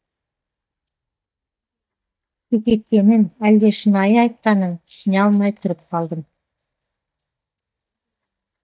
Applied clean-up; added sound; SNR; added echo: neural mask model DeepFilterNet 3.